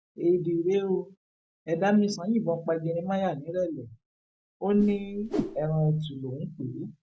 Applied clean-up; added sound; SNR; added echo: none; Whoosh, swoosh, swish; 8 dB; none.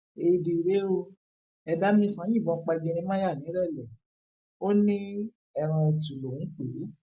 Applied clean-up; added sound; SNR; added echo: none; none; none; none.